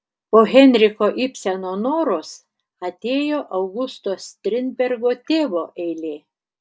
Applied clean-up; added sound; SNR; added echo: none; none; none; none.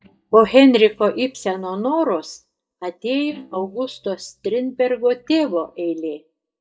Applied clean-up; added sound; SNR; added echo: neural mask model DeepFilterNet 3.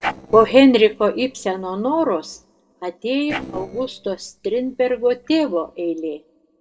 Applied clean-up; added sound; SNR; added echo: neural separator model SepFormer DNS4.